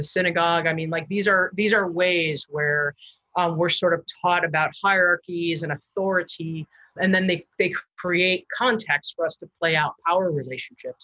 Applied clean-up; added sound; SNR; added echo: none; none; none; none.